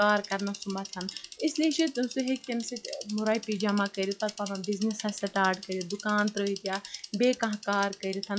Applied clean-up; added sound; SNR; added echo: classical method log-MMSE.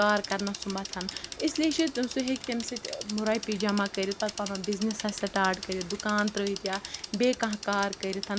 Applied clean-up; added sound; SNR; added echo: none; Bicycle; 10 dB; none.